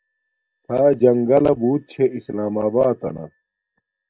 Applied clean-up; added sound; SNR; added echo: neural mask model DeepFilterNet 3.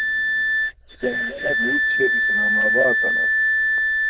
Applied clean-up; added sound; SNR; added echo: neural diffusion model UNIVERSE++.